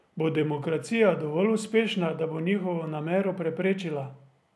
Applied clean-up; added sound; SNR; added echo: none; none; none; none.